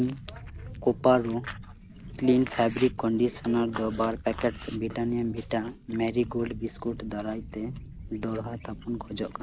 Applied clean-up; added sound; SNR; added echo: none; Chewing, mastication; 20 dB; none.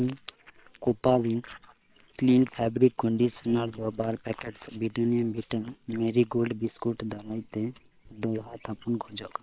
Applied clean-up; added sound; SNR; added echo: neural separator model SepFormer WHAM!.